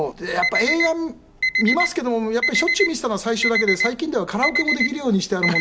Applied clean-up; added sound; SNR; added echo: none; Alarm; 1 dB; none.